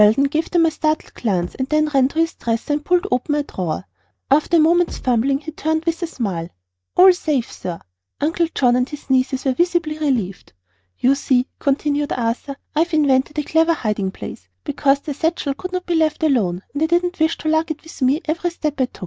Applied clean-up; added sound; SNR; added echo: neural mask model DeepFilterNet 3.